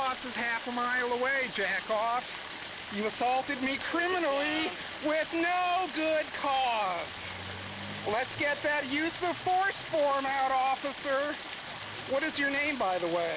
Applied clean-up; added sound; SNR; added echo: none; Stream; 11 dB; none.